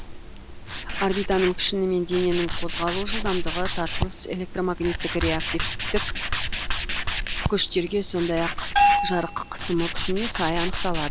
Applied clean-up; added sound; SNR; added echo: none; Bell + Tools; -1 dB; none.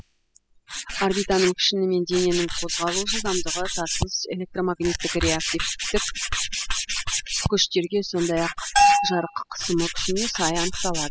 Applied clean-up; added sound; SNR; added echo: classical method spectral subtraction.